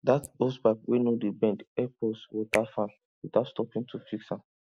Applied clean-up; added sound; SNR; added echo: neural mask model Resemble Enhance denoiser.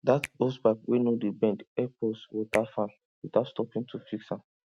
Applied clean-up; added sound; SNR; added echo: neural mask model RNNoise.